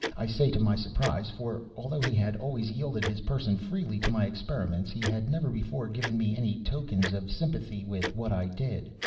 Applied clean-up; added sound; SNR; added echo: none; Tick-tock; 12 dB; reverberation time 0.9 s.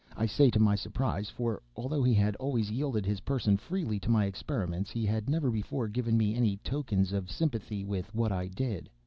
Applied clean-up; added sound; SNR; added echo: none; none; none; none.